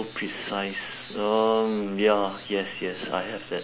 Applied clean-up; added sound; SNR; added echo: none; none; none; none.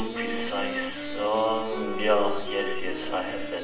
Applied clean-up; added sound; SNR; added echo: none; Wind instrument, woodwind instrument; 8 dB; reverberation time 0.8 s.